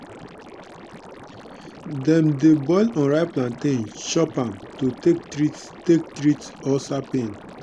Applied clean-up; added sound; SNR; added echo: none; Liquid; 18 dB; none.